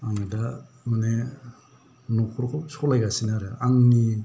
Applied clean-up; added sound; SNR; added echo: none; none; none; none.